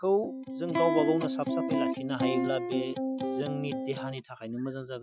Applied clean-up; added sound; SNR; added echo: classical method Wiener filter.